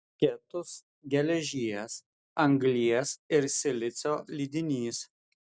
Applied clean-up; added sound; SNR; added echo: none; none; none; none.